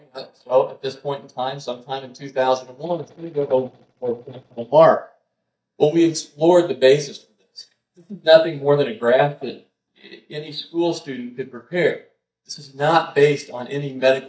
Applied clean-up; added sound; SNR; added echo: neural mask model DeepFilterNet 3.